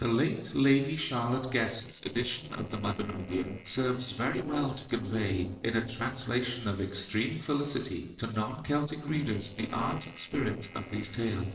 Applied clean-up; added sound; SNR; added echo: neural separator model SepFormer DNS4.